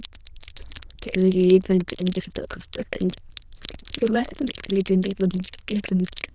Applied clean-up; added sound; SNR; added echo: neural diffusion model UNIVERSE++.